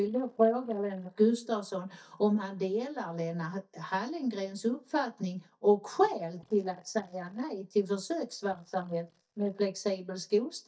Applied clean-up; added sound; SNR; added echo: neural mask model DeepFilterNet 3.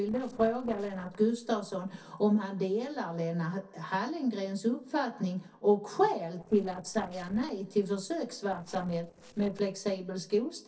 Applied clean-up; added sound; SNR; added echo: neural separator model SepFormer DNS4.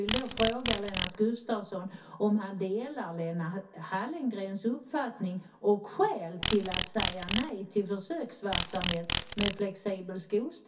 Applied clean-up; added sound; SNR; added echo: none; Insect; 2 dB; reverberation time 0.3 s.